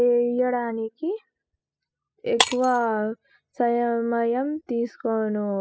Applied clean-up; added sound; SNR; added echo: classical method spectral subtraction.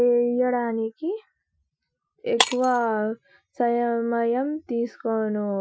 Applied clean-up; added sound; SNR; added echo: classical method Wiener filter.